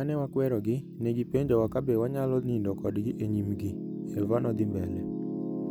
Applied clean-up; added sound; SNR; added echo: none; Piano; 7 dB; none.